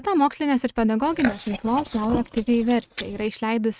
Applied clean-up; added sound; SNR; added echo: neural mask model RNNoise.